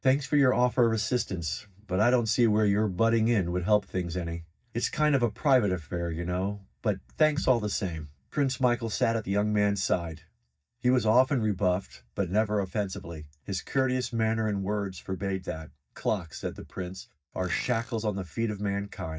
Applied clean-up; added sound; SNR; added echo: neural mask model DeepFilterNet 3.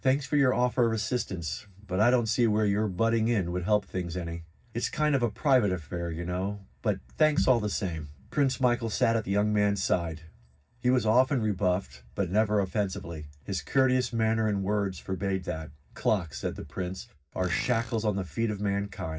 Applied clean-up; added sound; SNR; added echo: none; Tools; 17 dB; reverberation time 0.4 s.